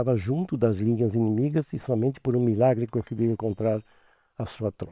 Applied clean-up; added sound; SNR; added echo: neural separator model SepFormer WHAM!.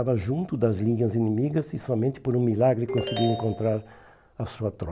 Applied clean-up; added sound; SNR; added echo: none; Ringtone; 8 dB; none.